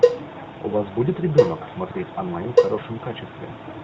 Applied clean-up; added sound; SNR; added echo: none; Cowbell; -4 dB; none.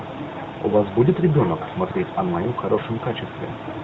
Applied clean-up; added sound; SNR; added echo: none; none; none; none.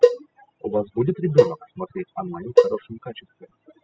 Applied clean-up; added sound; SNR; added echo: classical method spectral subtraction.